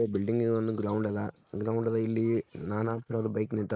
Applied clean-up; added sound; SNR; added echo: neural mask model Resemble Enhance denoiser.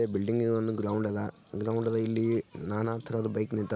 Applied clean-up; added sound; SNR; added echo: none; none; none; none.